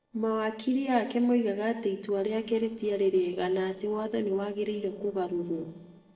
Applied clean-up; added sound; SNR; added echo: neural separator model SepFormer DNS4.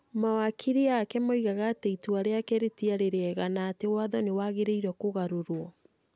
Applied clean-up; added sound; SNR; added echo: none; none; none; none.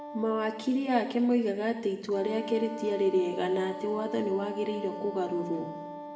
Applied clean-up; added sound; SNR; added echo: none; Wind instrument, woodwind instrument; 11 dB; reverberation time 1.4 s.